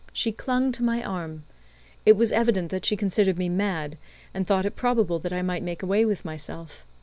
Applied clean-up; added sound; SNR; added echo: none; none; none; none.